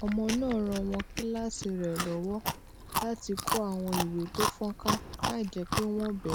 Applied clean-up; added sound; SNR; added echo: none; Chewing, mastication; 3 dB; none.